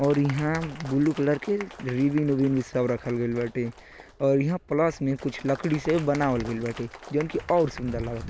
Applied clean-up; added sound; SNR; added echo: none; Applause; 18 dB; none.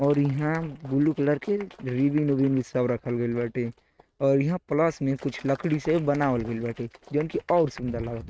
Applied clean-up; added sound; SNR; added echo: neural mask model RNNoise.